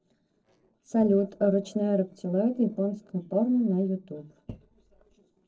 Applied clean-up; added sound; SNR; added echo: neural separator model SepFormer DNS4.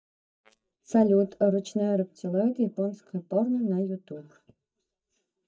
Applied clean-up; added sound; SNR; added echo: neural mask model DeepFilterNet 3.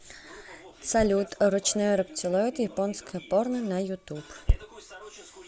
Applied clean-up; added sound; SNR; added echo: none; none; none; none.